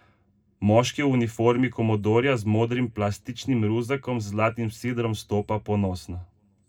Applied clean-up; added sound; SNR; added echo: none; none; none; reverberation time 0.2 s.